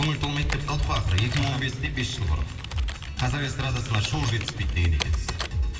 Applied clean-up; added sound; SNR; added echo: none; Computer keyboard; 11 dB; reverberation time 2.7 s.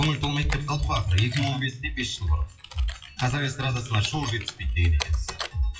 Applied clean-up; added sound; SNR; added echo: classical method WPE with log-MMSE.